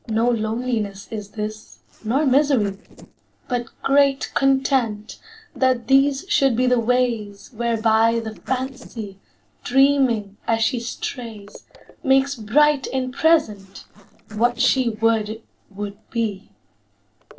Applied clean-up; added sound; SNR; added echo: neural separator model SepFormer DNS4.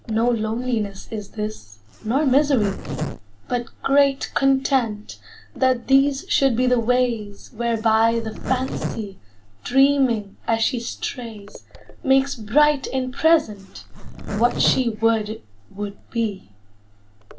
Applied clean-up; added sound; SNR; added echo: none; Zipper (clothing); 11 dB; reverberation time 0.2 s.